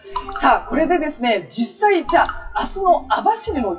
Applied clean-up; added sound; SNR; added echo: classical method WPE with log-MMSE.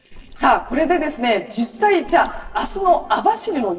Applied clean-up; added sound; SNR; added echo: neural separator model SepFormer DNS4.